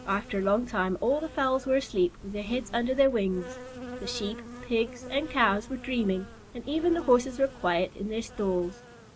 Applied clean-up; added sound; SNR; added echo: none; Insect; 16 dB; none.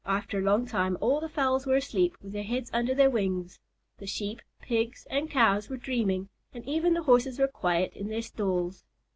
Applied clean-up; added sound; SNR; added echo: none; none; none; none.